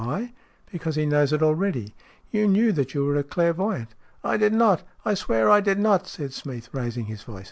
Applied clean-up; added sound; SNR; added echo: none; none; none; none.